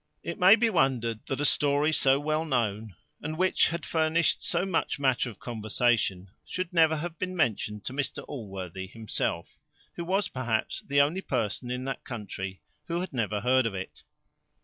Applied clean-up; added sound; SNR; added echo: none; none; none; none.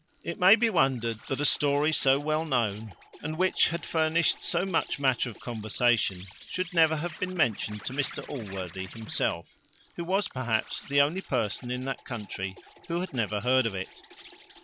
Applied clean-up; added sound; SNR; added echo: none; Insect; 20 dB; none.